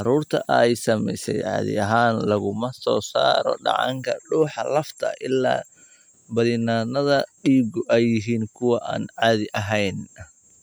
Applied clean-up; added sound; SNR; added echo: none; none; none; none.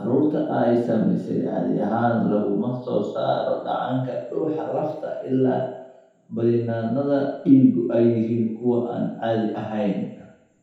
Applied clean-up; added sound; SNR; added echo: none; none; none; reverberation time 0.8 s.